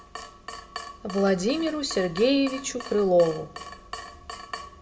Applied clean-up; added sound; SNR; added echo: none; Drip / Water tap, faucet; 14 dB; reverberation time 0.6 s.